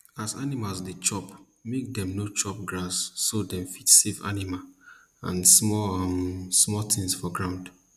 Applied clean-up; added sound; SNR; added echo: none; none; none; none.